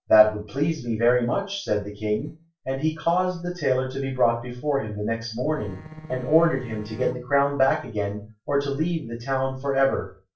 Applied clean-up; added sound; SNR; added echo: neural separator model SepFormer DNS4.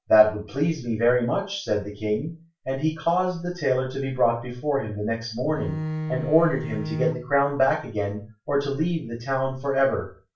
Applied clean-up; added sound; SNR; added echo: none; Bowed string instrument; 6 dB; reverberation time 0.3 s.